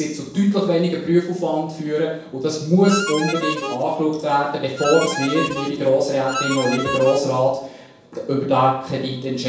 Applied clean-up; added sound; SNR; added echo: none; Harmonica; 6 dB; reverberation time 0.6 s.